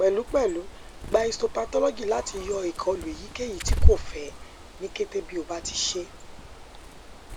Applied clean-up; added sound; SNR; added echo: none; Bird; 0 dB; none.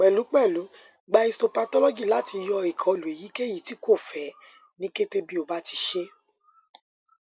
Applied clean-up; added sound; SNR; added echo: none; none; none; none.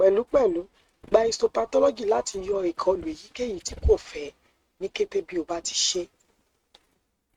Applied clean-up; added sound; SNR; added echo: neural mask model RNNoise.